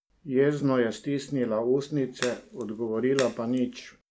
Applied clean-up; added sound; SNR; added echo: none; Crack; 7 dB; none.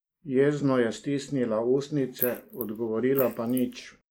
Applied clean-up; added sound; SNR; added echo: neural mask model Resemble Enhance denoiser.